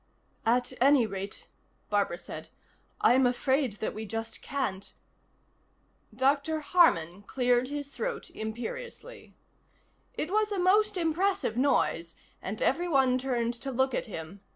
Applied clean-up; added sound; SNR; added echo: none; none; none; none.